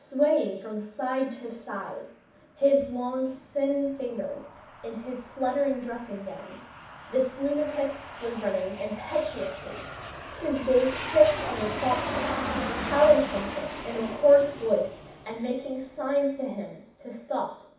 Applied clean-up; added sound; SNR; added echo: none; Aircraft; 11 dB; reverberation time 0.7 s.